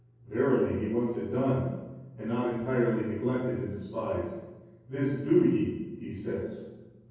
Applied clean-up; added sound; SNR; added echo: none; none; none; reverberation time 1.3 s.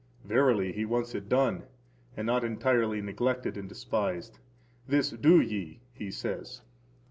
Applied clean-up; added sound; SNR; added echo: none; none; none; none.